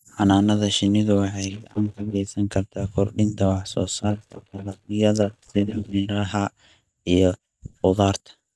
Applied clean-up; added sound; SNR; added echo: neural mask model DeepFilterNet 3.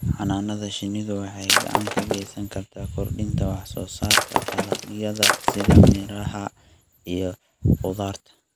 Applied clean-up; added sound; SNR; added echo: none; Shatter; 0 dB; none.